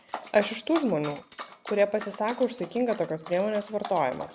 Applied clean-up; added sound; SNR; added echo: none; Dog; 15 dB; none.